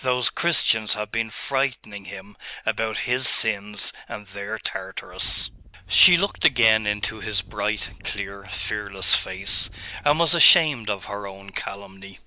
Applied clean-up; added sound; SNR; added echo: none; Wind; 19 dB; none.